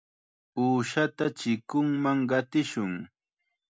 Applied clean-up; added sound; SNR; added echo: none; none; none; none.